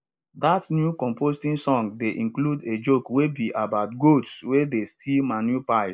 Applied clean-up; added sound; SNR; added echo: neural mask model Resemble Enhance denoiser.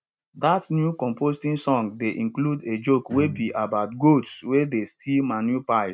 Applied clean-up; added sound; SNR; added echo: neural mask model RNNoise.